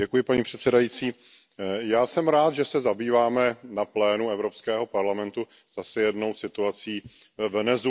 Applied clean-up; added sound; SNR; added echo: none; none; none; none.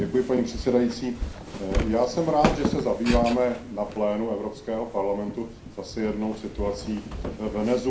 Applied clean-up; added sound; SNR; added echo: none; Walk, footsteps; 6 dB; reverberation time 0.5 s.